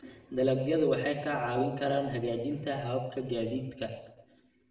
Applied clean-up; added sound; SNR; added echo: none; none; none; reverberation time 0.8 s.